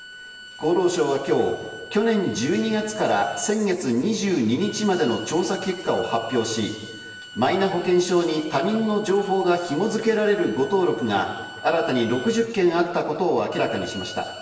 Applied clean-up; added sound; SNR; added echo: none; Bowed string instrument; 17 dB; reverberation time 1.3 s.